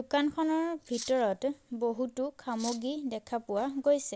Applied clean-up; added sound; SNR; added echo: none; Cutlery, silverware; 14 dB; none.